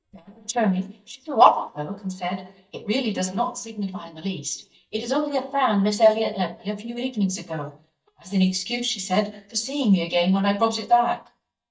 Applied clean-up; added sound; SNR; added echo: neural mask model DeepFilterNet 3.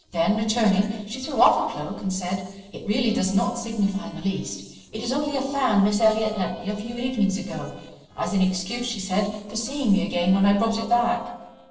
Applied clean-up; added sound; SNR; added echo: neural separator model SepFormer DNS4.